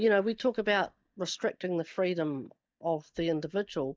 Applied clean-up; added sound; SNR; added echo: neural mask model DeepFilterNet 3.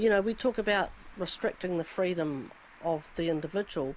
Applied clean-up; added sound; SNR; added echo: none; Traffic noise, roadway noise; 20 dB; none.